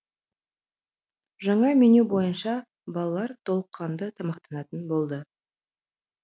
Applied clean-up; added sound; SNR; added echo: none; none; none; none.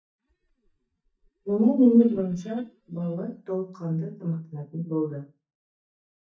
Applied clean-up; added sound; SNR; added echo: neural mask model DeepFilterNet 3.